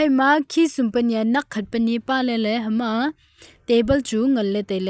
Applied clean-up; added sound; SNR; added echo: none; none; none; none.